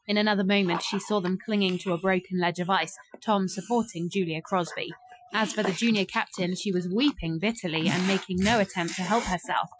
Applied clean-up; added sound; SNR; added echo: classical method Wiener filter.